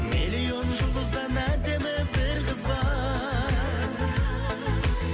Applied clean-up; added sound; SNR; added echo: none; none; none; none.